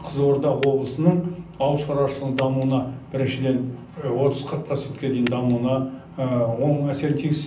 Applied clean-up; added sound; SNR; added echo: none; Glass; 18 dB; reverberation time 0.6 s.